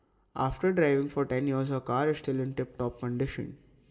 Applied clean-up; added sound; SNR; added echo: none; none; none; reverberation time 0.3 s.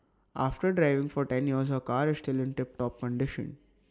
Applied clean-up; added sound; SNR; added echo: none; none; none; none.